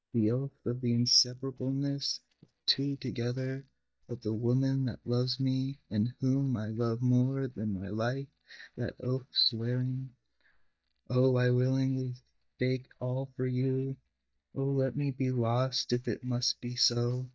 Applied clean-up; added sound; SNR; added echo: neural mask model DeepFilterNet 3.